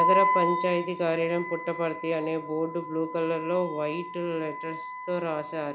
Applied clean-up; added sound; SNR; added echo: none; Wind instrument, woodwind instrument; 2 dB; none.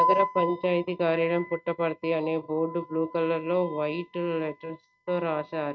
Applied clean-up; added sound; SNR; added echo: neural mask model RNNoise.